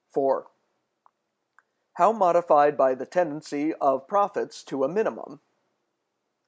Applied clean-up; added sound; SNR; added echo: none; none; none; none.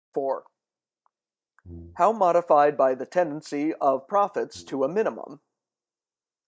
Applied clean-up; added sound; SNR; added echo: neural mask model DeepFilterNet 3.